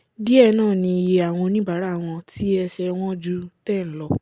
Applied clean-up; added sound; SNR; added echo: none; none; none; none.